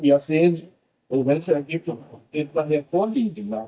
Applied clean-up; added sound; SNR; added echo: neural mask model DeepFilterNet 3.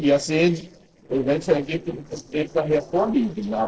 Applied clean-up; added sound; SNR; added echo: neural separator model SepFormer DNS4.